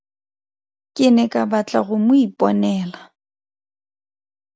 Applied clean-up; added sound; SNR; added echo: none; none; none; none.